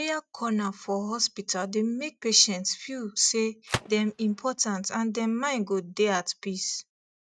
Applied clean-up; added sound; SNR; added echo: neural mask model RNNoise.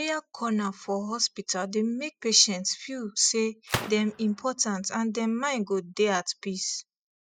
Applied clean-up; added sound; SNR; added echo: classical method spectral subtraction.